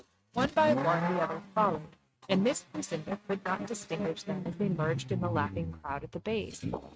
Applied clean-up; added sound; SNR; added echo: neural mask model RNNoise.